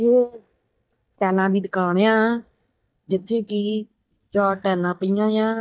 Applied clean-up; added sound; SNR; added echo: neural mask model DeepFilterNet 3.